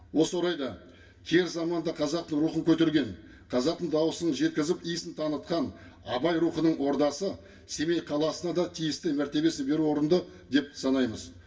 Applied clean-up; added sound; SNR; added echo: none; none; none; reverberation time 0.1 s.